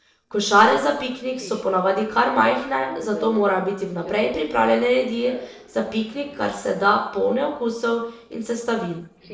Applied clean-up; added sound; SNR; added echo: neural separator model SepFormer DNS4.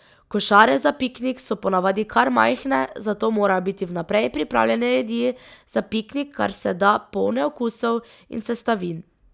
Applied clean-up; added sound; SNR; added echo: none; none; none; none.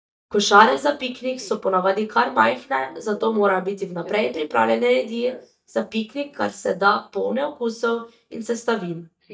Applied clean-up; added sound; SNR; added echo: neural mask model DeepFilterNet 3.